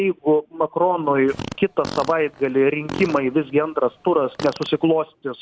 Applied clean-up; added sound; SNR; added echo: none; Fart; 15 dB; none.